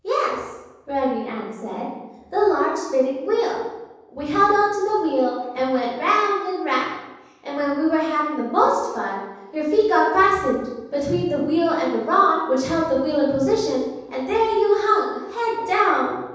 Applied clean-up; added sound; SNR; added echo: none; none; none; reverberation time 1.1 s.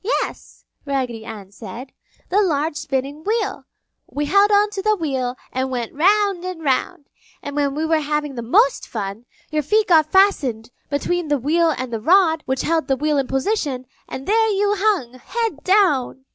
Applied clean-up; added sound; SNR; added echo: none; none; none; none.